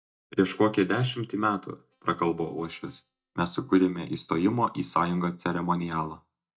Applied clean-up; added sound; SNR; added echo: neural mask model DeepFilterNet 3.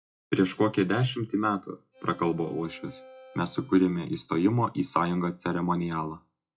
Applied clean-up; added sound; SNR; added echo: classical method WPE with log-MMSE.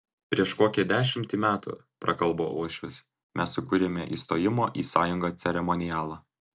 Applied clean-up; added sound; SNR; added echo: none; none; none; none.